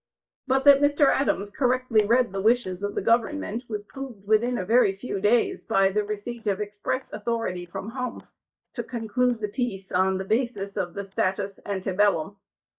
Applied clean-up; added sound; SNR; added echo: neural mask model DeepFilterNet 3.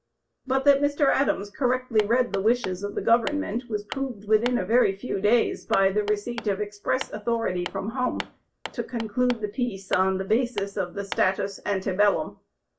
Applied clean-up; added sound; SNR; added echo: none; Hammer; 16 dB; reverberation time 0.2 s.